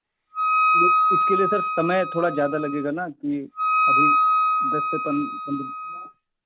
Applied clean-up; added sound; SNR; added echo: none; Wind instrument, woodwind instrument; -5 dB; none.